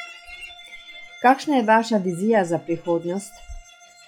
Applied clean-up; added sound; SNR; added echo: classical method log-MMSE.